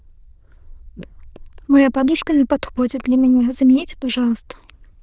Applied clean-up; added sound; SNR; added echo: neural diffusion model UNIVERSE++.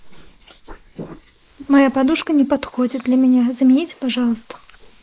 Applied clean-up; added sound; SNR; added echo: neural mask model Resemble Enhance denoiser.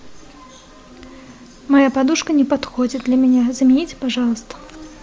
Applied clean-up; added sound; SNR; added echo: none; none; none; none.